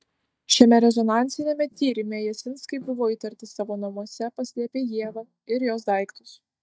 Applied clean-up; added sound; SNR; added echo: neural mask model DeepFilterNet 3.